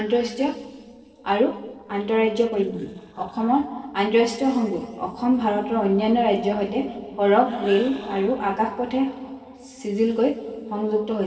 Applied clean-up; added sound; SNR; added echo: neural separator model SepFormer DNS4.